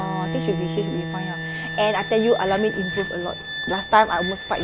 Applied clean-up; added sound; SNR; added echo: none; Bowed string instrument + Wind instrument, woodwind instrument; 6 dB; none.